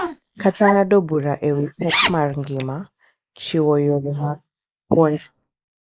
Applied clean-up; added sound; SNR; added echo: neural mask model Resemble Enhance denoiser.